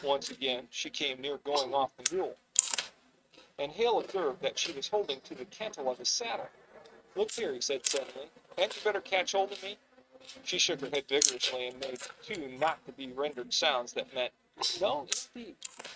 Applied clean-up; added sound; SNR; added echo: neural mask model RNNoise.